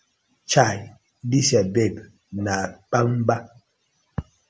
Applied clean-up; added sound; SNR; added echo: none; none; none; none.